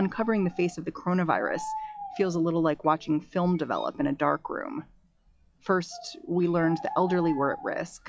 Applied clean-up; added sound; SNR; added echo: classical method log-MMSE.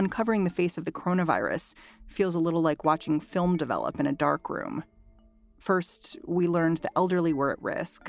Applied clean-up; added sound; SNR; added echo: none; none; none; none.